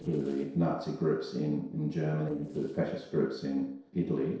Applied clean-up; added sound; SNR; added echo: neural separator model SepFormer DNS4.